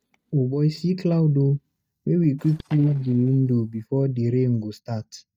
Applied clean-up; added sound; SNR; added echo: neural mask model DeepFilterNet 3.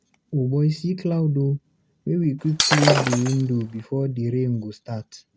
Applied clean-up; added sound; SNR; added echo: none; Shatter; -1 dB; none.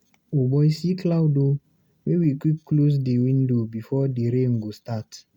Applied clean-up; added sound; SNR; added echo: none; none; none; none.